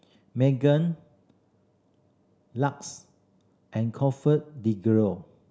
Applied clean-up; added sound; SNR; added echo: none; none; none; none.